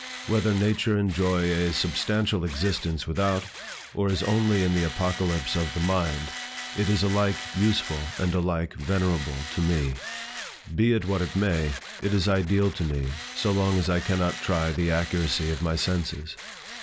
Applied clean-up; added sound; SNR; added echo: none; Tools; 12 dB; none.